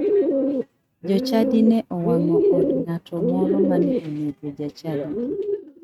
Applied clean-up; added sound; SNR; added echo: neural mask model RNNoise.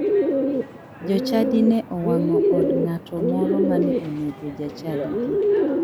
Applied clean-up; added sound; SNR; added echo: none; Bird; -3 dB; none.